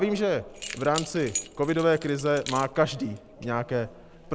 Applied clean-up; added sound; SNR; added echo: none; Keys jangling; 13 dB; none.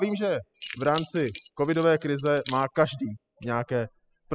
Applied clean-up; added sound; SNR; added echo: classical method spectral subtraction.